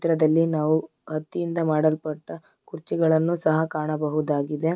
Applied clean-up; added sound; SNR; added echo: none; none; none; none.